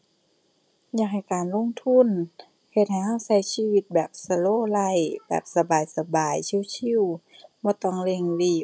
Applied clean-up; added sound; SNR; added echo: none; none; none; none.